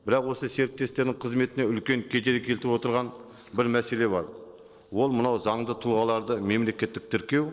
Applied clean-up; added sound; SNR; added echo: neural separator model SepFormer DNS4.